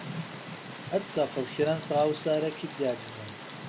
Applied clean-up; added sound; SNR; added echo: none; Tick; 10 dB; none.